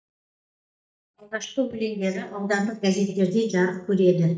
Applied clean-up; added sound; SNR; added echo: neural mask model DeepFilterNet 3.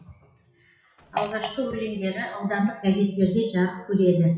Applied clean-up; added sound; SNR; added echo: classical method WPE with log-MMSE.